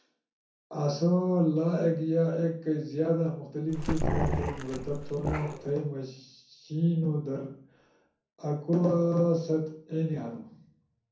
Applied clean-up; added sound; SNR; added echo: none; Growling; 2 dB; reverberation time 0.6 s.